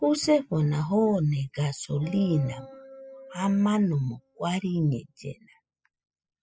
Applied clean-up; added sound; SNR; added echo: classical method spectral subtraction.